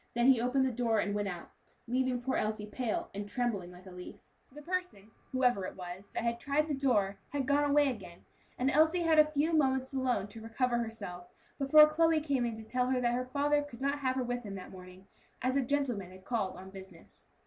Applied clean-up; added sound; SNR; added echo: none; none; none; none.